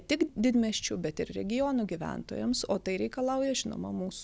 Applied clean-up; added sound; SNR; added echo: none; none; none; none.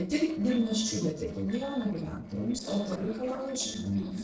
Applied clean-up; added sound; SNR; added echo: neural separator model SepFormer DNS4.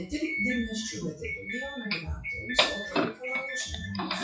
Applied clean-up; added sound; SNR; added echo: classical method WPE with log-MMSE.